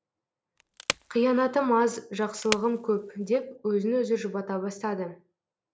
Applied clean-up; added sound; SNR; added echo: none; Wood; 10 dB; none.